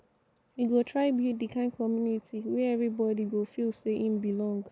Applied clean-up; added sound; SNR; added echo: none; none; none; none.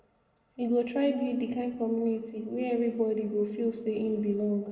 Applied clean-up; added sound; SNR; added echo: none; none; none; reverberation time 1.3 s.